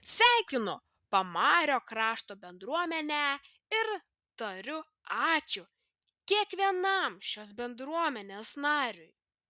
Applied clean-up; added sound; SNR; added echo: none; none; none; none.